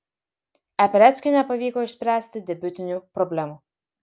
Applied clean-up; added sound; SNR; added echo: none; none; none; none.